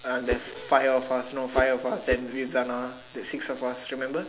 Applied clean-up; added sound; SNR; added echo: none; Whoosh, swoosh, swish; 6 dB; none.